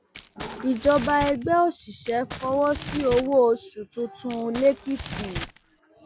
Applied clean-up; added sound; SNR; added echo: none; Crumpling, crinkling; 13 dB; none.